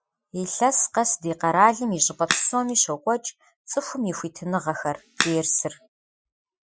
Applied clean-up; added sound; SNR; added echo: classical method Wiener filter.